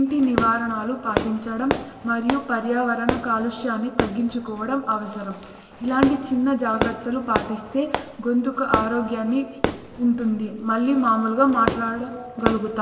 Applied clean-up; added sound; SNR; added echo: none; Fireworks; 7 dB; reverberation time 2.7 s.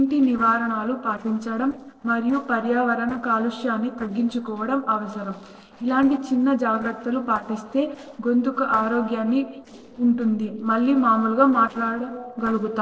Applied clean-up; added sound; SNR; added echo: neural separator model SepFormer DNS4.